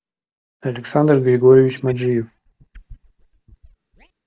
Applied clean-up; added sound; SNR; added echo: neural mask model DeepFilterNet 3.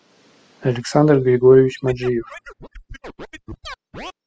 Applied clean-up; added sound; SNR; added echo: classical method spectral subtraction.